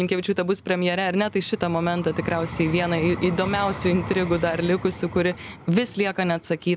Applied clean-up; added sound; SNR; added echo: none; Vehicle; 12 dB; none.